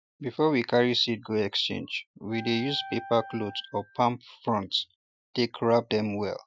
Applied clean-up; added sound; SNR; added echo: classical method Wiener filter.